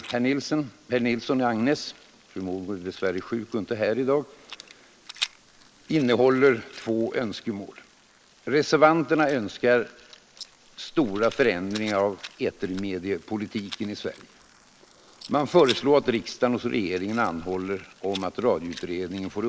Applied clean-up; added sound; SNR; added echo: neural mask model Resemble Enhance denoiser.